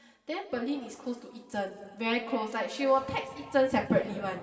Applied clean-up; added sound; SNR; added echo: none; none; none; reverberation time 2.2 s.